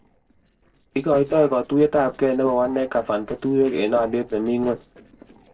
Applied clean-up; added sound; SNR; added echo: neural separator model SepFormer DNS4.